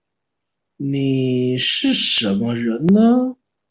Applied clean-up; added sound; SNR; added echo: none; none; none; none.